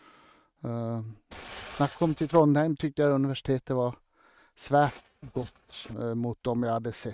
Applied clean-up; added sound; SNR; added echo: neural mask model RNNoise.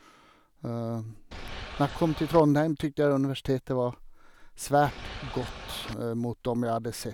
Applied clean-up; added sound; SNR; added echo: none; Boat, Water vehicle; 11 dB; none.